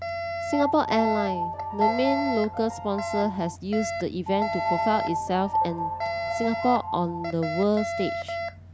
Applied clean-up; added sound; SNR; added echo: none; Alarm + Piano; 2 dB; none.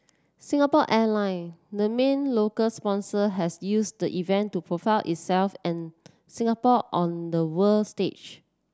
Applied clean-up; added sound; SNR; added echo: none; none; none; none.